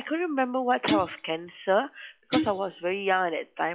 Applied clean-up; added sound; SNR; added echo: classical method log-MMSE.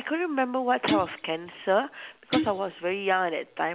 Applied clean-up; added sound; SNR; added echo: none; Guitar; 6 dB; none.